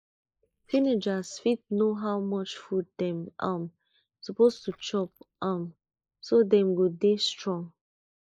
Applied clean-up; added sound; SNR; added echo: neural mask model Resemble Enhance denoiser.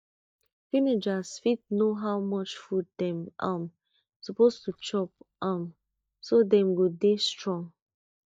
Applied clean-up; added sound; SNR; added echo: neural mask model DeepFilterNet 3.